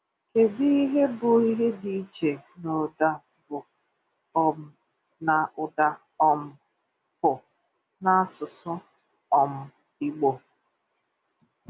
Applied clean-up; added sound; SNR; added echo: none; none; none; none.